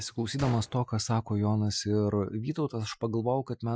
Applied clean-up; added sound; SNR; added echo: classical method Wiener filter.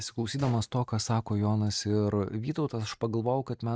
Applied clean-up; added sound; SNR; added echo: neural mask model RNNoise.